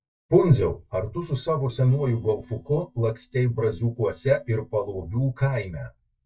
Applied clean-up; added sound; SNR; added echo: neural mask model DeepFilterNet 3.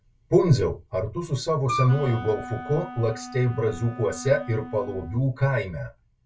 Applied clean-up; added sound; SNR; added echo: none; Wind instrument, woodwind instrument; 11 dB; reverberation time 0.2 s.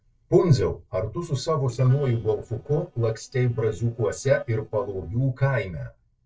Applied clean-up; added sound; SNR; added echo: neural separator model SepFormer DNS4.